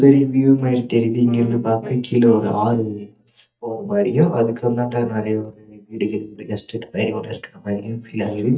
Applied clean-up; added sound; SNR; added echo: neural mask model DeepFilterNet 3.